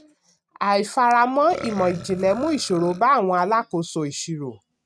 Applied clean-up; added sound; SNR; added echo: neural mask model RNNoise.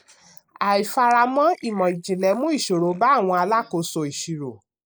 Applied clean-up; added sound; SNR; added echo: neural mask model Resemble Enhance denoiser.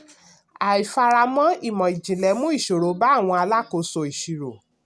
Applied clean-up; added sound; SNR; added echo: none; none; none; none.